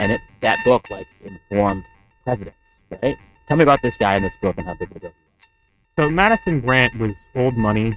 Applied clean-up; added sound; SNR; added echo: neural mask model RNNoise.